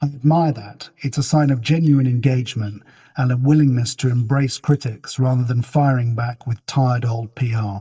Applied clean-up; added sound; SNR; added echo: neural mask model DeepFilterNet 3.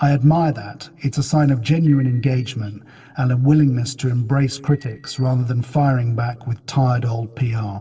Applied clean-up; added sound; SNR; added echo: neural separator model SepFormer DNS4.